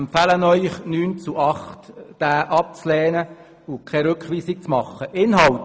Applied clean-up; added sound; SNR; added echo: none; none; none; none.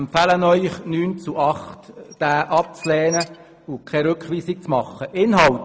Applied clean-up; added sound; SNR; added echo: none; Squeak / Dishes, pots, and pans; 16 dB; none.